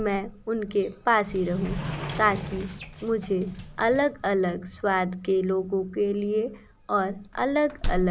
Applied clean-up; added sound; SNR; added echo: none; Slam + Sliding door; 10 dB; none.